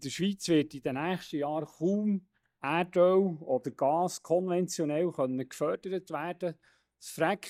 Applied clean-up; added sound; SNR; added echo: neural mask model DeepFilterNet 3.